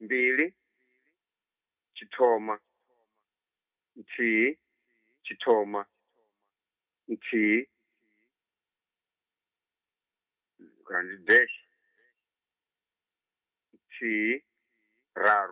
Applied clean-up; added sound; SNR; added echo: none; none; none; reverberation time 0.3 s.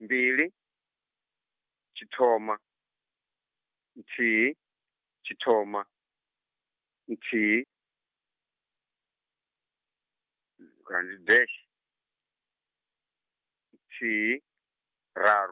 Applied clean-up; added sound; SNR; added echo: none; none; none; none.